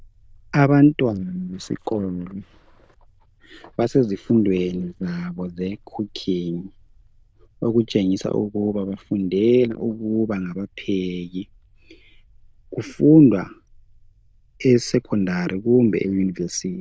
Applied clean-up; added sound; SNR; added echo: neural diffusion model UNIVERSE++.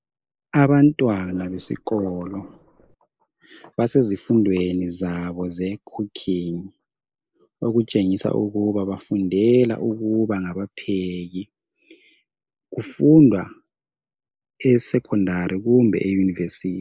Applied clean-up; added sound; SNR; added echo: neural mask model Resemble Enhance denoiser.